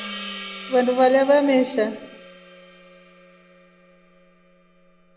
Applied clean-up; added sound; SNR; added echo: none; Gong; 16 dB; none.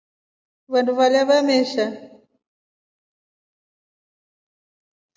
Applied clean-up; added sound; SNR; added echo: none; none; none; none.